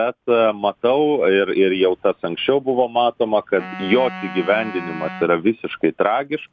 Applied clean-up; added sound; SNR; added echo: none; Wind instrument, woodwind instrument; 15 dB; none.